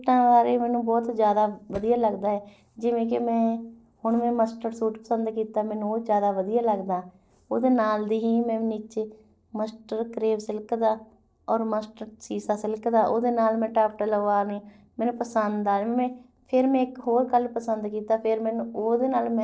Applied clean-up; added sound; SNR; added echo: neural separator model SepFormer DNS4.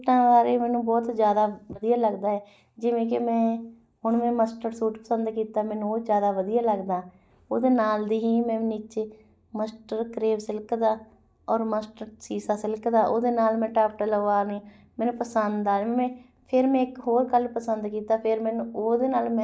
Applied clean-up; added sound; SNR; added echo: neural mask model DeepFilterNet 3.